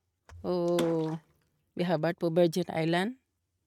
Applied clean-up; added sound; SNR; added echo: neural mask model RNNoise.